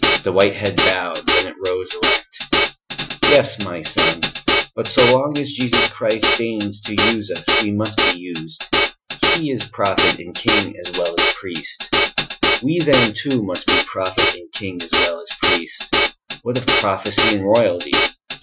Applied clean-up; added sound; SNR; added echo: classical method Wiener filter.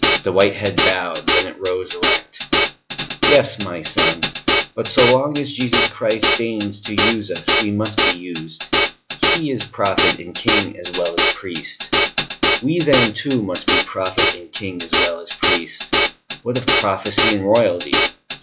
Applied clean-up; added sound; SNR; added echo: classical method log-MMSE.